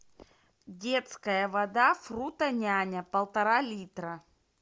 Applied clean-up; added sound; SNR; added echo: none; none; none; none.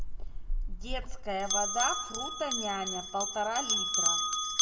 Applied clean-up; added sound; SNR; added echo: none; Bell; -4 dB; reverberation time 1.0 s.